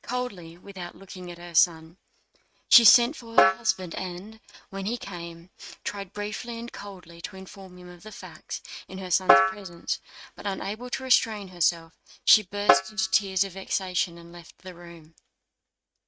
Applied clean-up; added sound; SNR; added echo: neural mask model RNNoise.